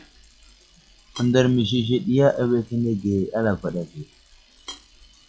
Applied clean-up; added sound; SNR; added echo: classical method log-MMSE.